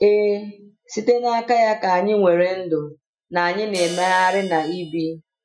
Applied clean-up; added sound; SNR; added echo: classical method Wiener filter.